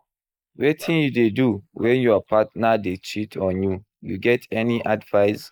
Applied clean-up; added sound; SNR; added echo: neural mask model Resemble Enhance denoiser.